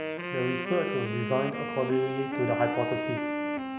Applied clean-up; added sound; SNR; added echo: none; Wind instrument, woodwind instrument; 2 dB; none.